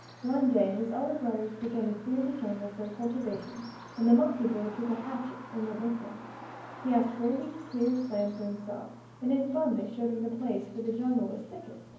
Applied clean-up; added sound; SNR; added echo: none; Bird vocalization, bird call, bird song; 18 dB; reverberation time 0.9 s.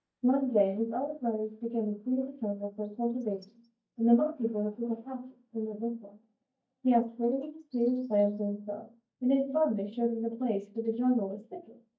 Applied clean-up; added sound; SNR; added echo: neural mask model DeepFilterNet 3.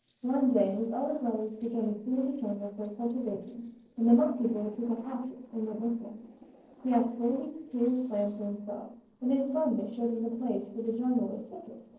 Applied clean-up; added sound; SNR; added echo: neural separator model SepFormer DNS4.